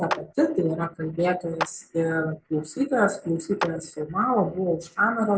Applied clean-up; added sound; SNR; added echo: none; Clapping; 12 dB; none.